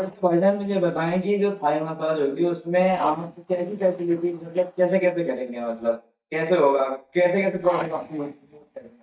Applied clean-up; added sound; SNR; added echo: neural mask model DeepFilterNet 3.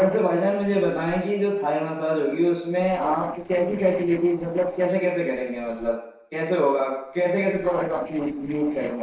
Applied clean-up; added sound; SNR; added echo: neural separator model SepFormer DNS4.